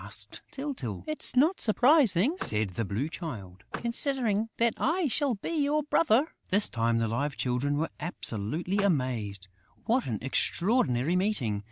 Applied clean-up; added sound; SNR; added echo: none; Vehicle; 16 dB; none.